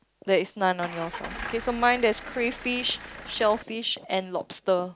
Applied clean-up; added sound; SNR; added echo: none; Engine starting / Car; 12 dB; none.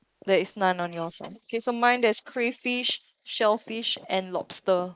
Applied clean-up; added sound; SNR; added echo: neural mask model Resemble Enhance denoiser.